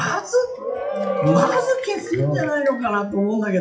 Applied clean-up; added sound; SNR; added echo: classical method WPE with log-MMSE.